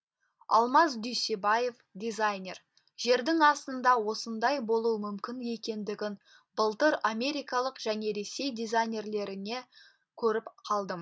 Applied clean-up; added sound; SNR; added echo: none; none; none; none.